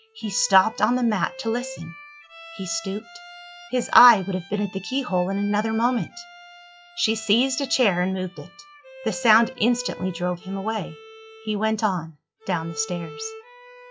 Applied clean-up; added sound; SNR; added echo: classical method log-MMSE.